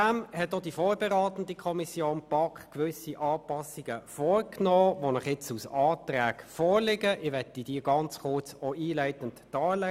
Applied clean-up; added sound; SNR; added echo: none; none; none; none.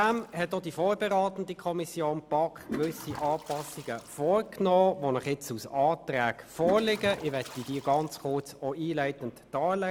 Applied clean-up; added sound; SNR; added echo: none; Toilet flush; 17 dB; none.